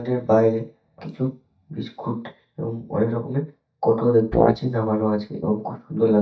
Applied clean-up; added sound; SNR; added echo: neural mask model DeepFilterNet 3.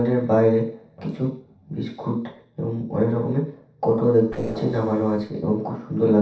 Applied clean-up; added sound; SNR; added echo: neural separator model SepFormer DNS4.